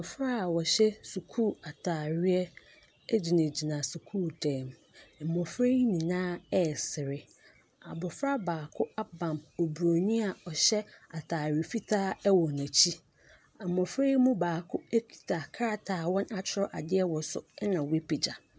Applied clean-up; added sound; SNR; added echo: none; none; none; none.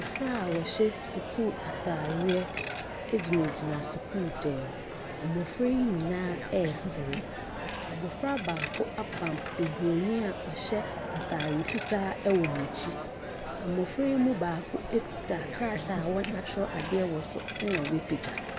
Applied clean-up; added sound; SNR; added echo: none; Coin (dropping); 5 dB; none.